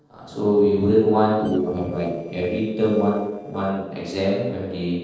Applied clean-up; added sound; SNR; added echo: neural separator model SepFormer DNS4.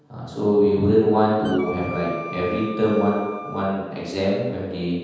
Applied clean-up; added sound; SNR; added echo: none; Wind instrument, woodwind instrument; 14 dB; reverberation time 1.2 s.